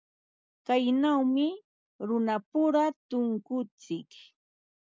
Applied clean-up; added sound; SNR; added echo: none; none; none; none.